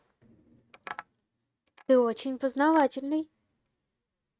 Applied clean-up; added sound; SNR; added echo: neural mask model RNNoise.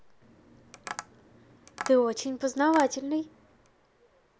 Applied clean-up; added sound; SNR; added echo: none; Tap; 14 dB; none.